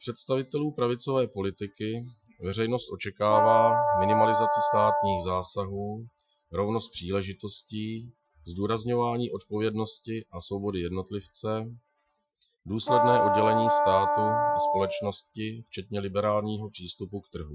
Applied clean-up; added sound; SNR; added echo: classical method Wiener filter.